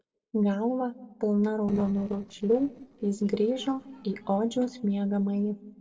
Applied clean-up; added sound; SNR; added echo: neural separator model SepFormer DNS4.